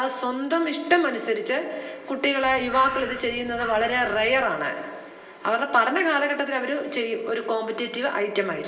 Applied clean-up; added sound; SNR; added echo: none; Crow; 14 dB; reverberation time 0.5 s.